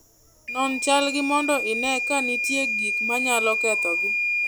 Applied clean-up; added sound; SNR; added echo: none; Microwave oven / Alarm; 0 dB; none.